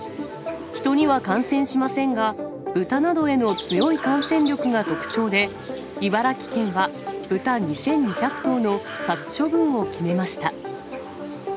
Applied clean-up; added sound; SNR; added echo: none; Chirp, tweet; 18 dB; none.